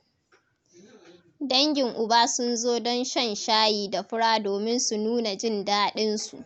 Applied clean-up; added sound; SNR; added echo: none; none; none; none.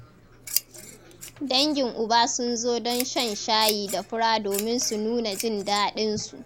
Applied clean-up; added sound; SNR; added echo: none; Scissors; 12 dB; none.